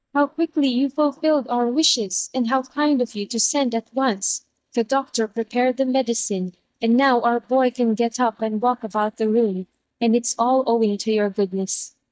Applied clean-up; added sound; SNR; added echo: neural mask model DeepFilterNet 3.